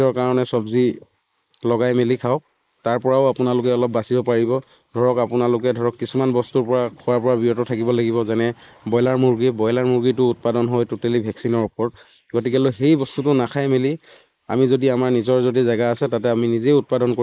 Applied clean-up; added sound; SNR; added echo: neural mask model Resemble Enhance denoiser.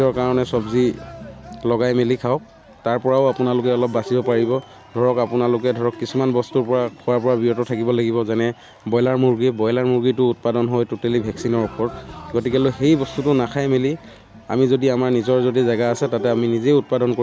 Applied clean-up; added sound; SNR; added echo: none; Cheering; 18 dB; none.